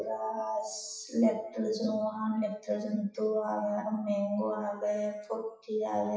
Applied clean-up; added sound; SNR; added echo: classical method WPE with log-MMSE.